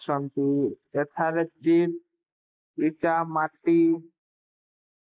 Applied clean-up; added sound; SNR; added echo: neural mask model Resemble Enhance denoiser.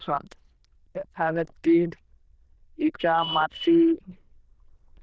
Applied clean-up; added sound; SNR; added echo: neural diffusion model UNIVERSE++.